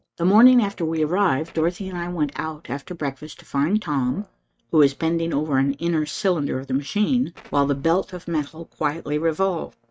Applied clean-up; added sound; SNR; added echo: neural mask model RNNoise.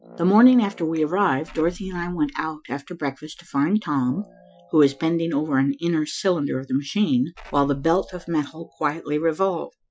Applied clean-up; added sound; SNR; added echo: classical method Wiener filter.